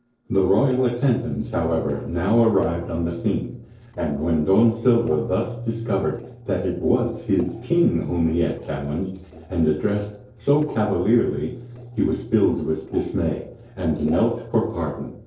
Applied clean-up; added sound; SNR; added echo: neural separator model SepFormer DNS4.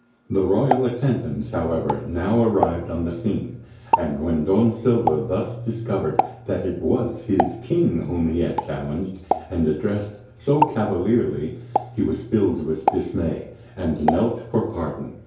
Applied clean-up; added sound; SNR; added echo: none; Explosion; 7 dB; reverberation time 2.4 s.